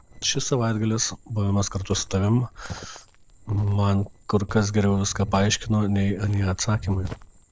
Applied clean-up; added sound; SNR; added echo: neural separator model SepFormer DNS4.